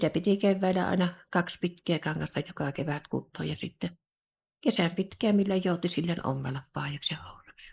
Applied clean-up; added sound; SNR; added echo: neural mask model Resemble Enhance denoiser.